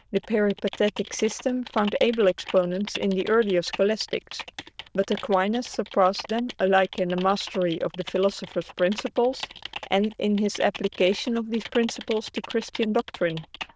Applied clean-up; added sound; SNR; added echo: neural diffusion model UNIVERSE++.